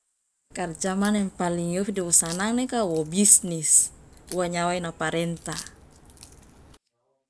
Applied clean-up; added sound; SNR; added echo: none; Crack; 18 dB; none.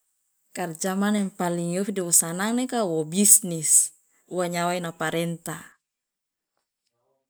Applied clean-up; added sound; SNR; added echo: none; none; none; none.